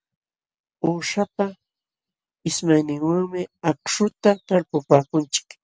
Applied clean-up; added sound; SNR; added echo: none; none; none; none.